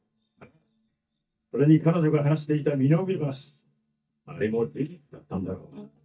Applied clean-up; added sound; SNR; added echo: neural mask model DeepFilterNet 3.